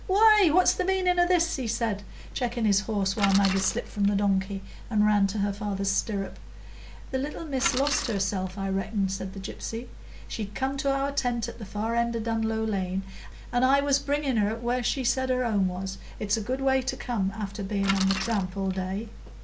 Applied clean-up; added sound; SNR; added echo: none; Bicycle; 9 dB; none.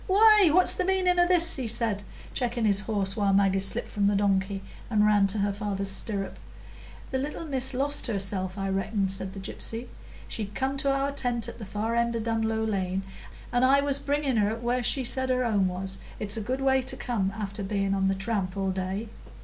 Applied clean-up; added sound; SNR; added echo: none; none; none; none.